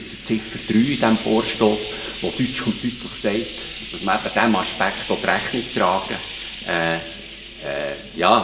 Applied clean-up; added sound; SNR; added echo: none; Frying (food); 10 dB; reverberation time 0.7 s.